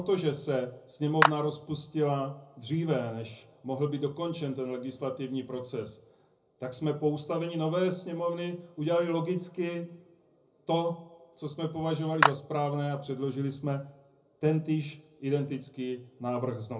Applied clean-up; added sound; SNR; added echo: none; Clapping; -1 dB; reverberation time 0.4 s.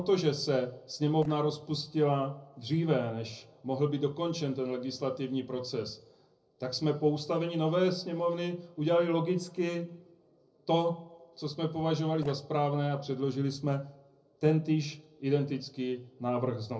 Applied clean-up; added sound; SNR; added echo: neural separator model SepFormer DNS4.